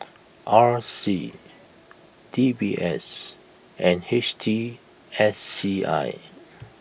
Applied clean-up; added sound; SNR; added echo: none; none; none; none.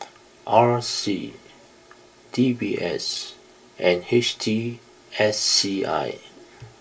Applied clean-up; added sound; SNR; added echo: none; none; none; reverberation time 0.2 s.